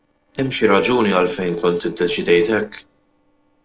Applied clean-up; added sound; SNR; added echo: neural separator model SepFormer DNS4.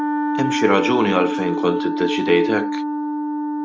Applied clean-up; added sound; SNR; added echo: none; Wind instrument, woodwind instrument; 2 dB; none.